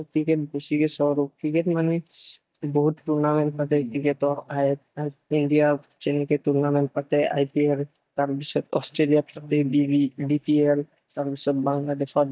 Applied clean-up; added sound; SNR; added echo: neural mask model DeepFilterNet 3.